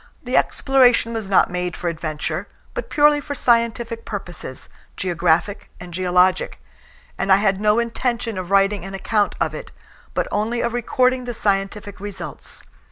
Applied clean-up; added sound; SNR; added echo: none; none; none; none.